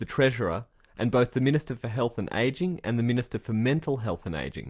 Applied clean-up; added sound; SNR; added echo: none; none; none; none.